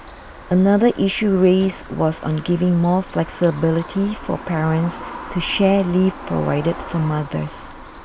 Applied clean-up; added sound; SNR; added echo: none; Bird vocalization, bird call, bird song; 16 dB; none.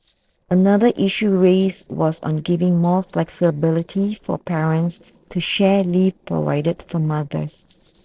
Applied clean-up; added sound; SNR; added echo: neural separator model SepFormer DNS4.